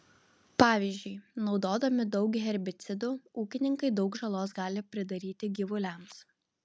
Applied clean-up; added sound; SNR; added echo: none; none; none; none.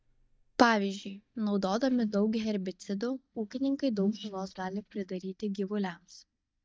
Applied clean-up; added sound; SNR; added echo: neural mask model DeepFilterNet 3.